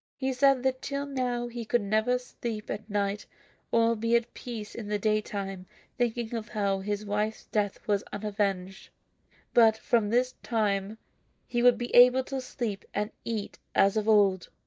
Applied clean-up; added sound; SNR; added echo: neural mask model DeepFilterNet 3.